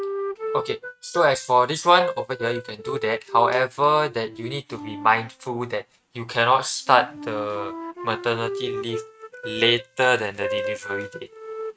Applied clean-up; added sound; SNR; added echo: neural mask model RNNoise.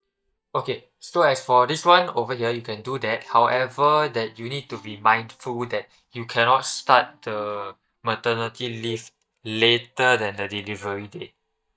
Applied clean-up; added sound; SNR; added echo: neural mask model DeepFilterNet 3.